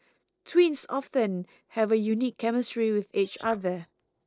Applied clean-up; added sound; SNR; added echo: neural separator model SepFormer DNS4.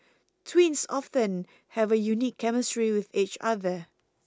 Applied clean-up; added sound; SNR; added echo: none; none; none; none.